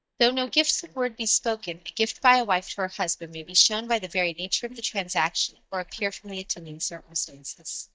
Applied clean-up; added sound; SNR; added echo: neural mask model DeepFilterNet 3.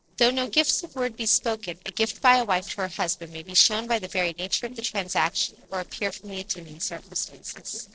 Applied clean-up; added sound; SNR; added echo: neural separator model SepFormer DNS4.